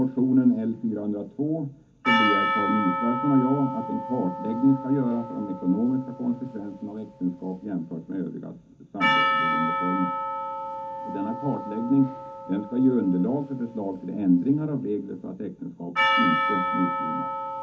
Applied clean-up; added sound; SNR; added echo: none; Percussion; 3 dB; reverberation time 0.3 s.